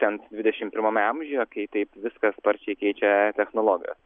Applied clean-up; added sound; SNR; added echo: none; none; none; none.